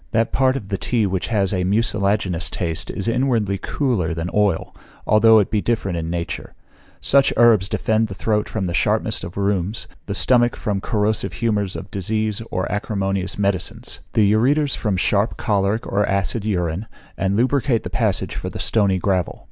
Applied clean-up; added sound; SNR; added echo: none; none; none; none.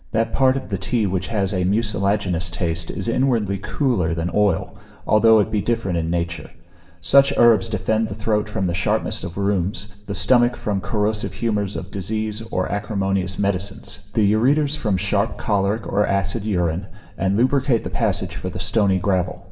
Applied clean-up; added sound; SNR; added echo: none; none; none; reverberation time 1.4 s.